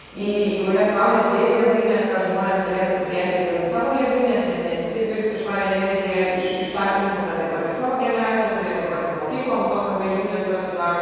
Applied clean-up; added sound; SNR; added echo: none; none; none; reverberation time 2.1 s.